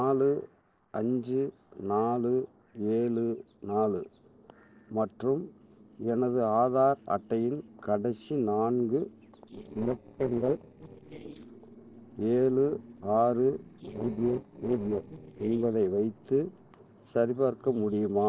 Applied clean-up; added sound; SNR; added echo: neural separator model SepFormer DNS4.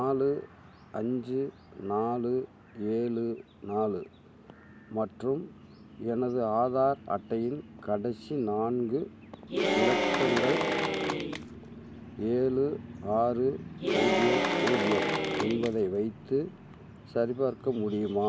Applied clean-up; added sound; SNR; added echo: none; Applause / Cheering; -1 dB; none.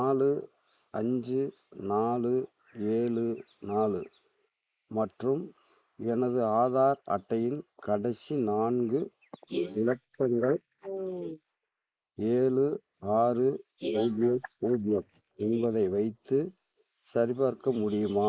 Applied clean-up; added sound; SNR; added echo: neural mask model Resemble Enhance denoiser.